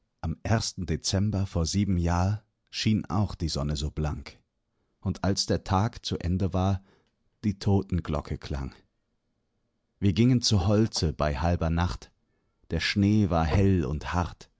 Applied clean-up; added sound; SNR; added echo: none; Slam / Car; 14 dB; none.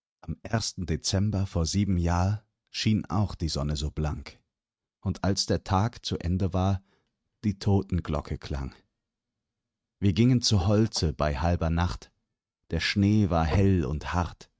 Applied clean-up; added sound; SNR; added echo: neural mask model RNNoise.